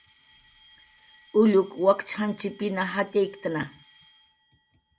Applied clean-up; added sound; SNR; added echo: none; Alarm; 18 dB; none.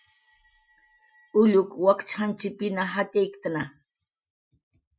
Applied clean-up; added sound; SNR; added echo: classical method Wiener filter.